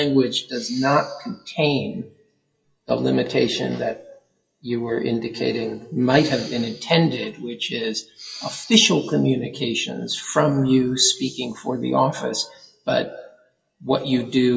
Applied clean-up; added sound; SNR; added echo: classical method WPE with log-MMSE.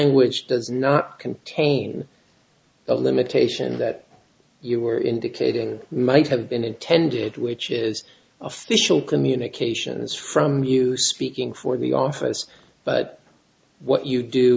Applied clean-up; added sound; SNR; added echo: none; none; none; none.